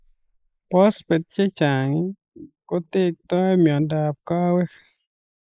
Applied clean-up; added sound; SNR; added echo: neural mask model Resemble Enhance denoiser.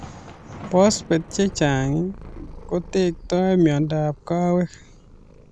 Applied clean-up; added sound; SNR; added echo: none; Purr + Thunder; 17 dB; none.